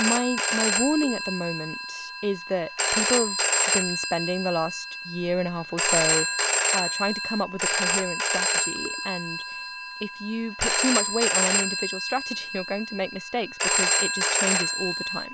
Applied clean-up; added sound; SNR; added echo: none; Telephone; -4 dB; none.